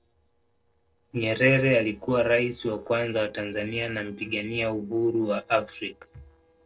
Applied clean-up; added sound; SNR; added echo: neural separator model SepFormer DNS4.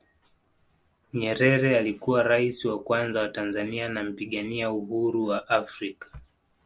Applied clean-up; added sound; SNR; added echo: none; none; none; none.